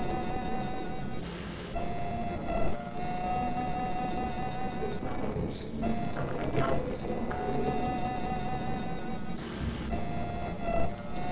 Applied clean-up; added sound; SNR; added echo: neural separator model SepFormer DNS4.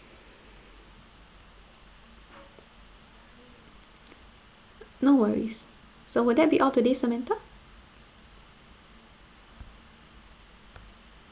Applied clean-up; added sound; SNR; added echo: none; none; none; none.